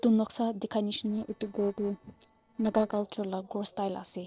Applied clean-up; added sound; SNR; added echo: neural separator model SepFormer DNS4.